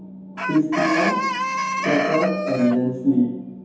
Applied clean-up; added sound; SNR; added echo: none; Chicken, rooster; 2 dB; reverberation time 0.9 s.